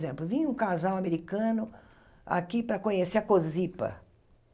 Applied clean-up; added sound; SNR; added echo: none; none; none; none.